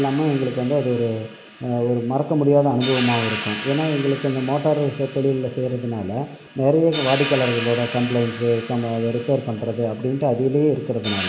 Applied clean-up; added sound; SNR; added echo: none; Hi-hat; 10 dB; none.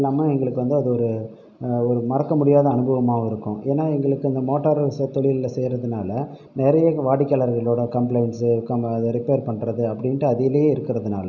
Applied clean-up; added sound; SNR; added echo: none; none; none; none.